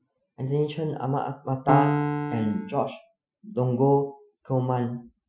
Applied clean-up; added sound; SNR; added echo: classical method Wiener filter.